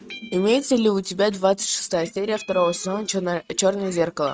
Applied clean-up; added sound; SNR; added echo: neural mask model RNNoise.